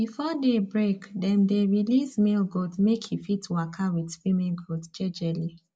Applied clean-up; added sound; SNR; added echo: none; none; none; none.